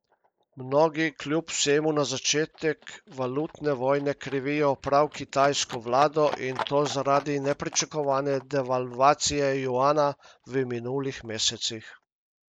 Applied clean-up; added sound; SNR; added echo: neural mask model Resemble Enhance denoiser.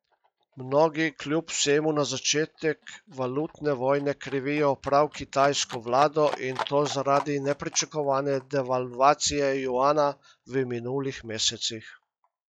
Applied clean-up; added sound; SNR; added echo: classical method log-MMSE.